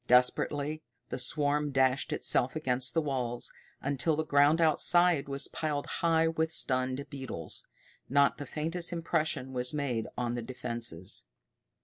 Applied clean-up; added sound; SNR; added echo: none; none; none; none.